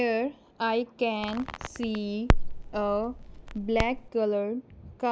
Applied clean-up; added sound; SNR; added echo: none; Crackle; 0 dB; none.